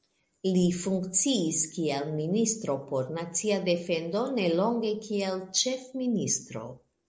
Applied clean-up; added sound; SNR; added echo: none; none; none; none.